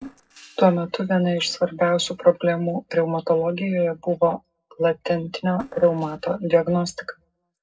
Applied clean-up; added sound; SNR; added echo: neural separator model SepFormer DNS4.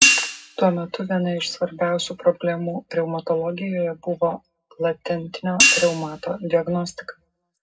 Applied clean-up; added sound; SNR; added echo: none; Hi-hat; -2 dB; reverberation time 0.3 s.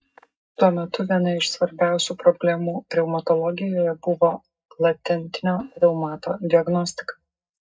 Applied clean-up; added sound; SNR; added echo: neural mask model DeepFilterNet 3.